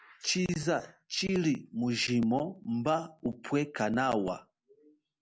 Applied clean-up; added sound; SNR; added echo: none; none; none; none.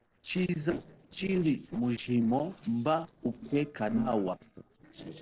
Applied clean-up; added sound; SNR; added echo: neural separator model SepFormer DNS4.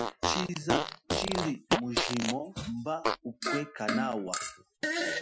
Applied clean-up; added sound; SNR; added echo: classical method Wiener filter.